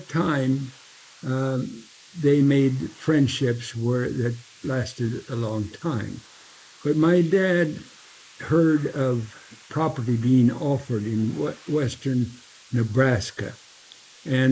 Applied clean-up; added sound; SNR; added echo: neural mask model Resemble Enhance denoiser.